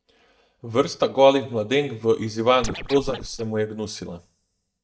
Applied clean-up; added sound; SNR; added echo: neural mask model DeepFilterNet 3.